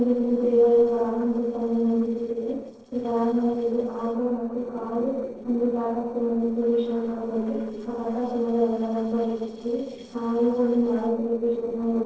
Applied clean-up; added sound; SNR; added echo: neural separator model SepFormer DNS4.